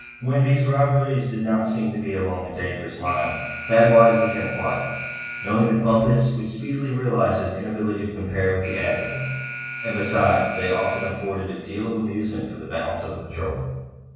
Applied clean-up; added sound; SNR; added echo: none; Alarm; 14 dB; reverberation time 1.3 s.